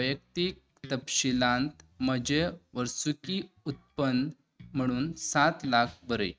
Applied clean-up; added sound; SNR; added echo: neural mask model RNNoise.